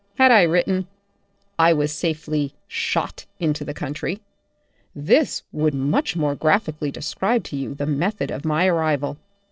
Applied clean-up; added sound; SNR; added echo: neural separator model SepFormer DNS4.